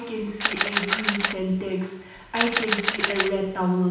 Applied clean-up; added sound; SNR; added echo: none; Camera; 0 dB; reverberation time 0.9 s.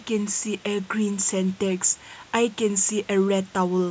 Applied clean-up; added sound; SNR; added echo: none; none; none; none.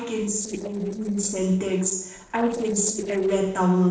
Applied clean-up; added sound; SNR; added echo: neural separator model SepFormer DNS4.